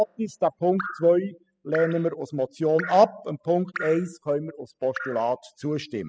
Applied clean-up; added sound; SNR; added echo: classical method spectral subtraction.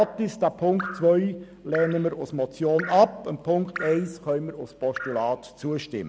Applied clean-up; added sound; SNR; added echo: none; Drip; 15 dB; none.